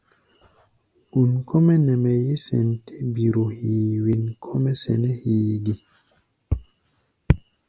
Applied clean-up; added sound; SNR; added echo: none; none; none; none.